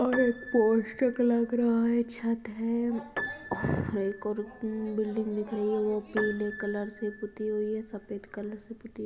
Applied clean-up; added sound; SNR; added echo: none; Piano; 14 dB; reverberation time 1.3 s.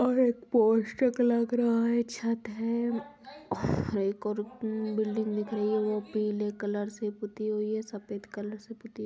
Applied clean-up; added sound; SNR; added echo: none; none; none; none.